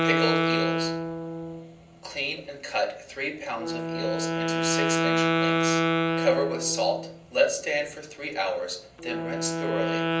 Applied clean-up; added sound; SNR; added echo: none; Wind instrument, woodwind instrument; -2 dB; reverberation time 0.6 s.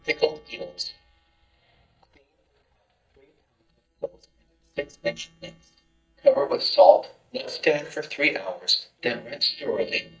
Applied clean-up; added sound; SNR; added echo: neural mask model DeepFilterNet 3.